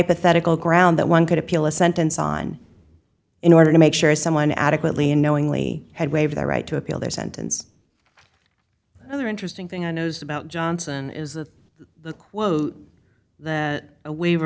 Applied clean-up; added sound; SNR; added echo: none; none; none; none.